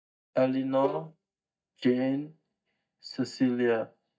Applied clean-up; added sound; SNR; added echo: neural mask model DeepFilterNet 3.